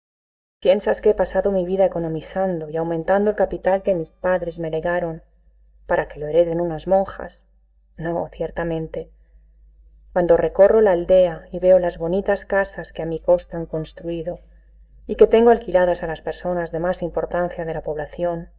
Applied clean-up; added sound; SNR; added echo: neural mask model DeepFilterNet 3.